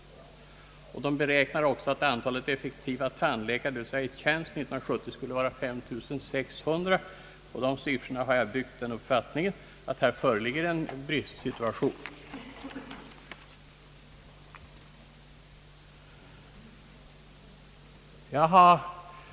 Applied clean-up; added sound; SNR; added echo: none; none; none; none.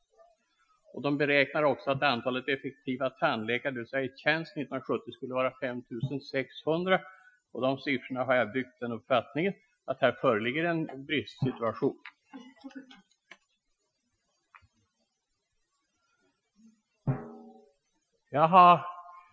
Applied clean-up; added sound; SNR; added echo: classical method Wiener filter.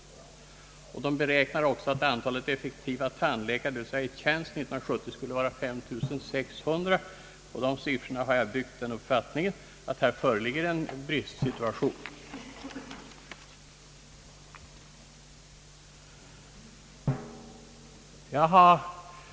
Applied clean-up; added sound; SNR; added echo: none; Drum; 15 dB; none.